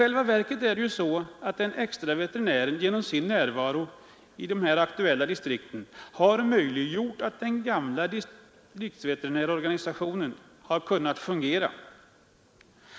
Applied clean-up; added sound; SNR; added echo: none; none; none; none.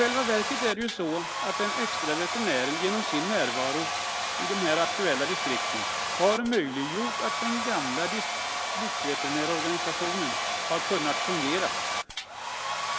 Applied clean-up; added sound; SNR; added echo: none; Domestic sounds, home sounds; 0 dB; none.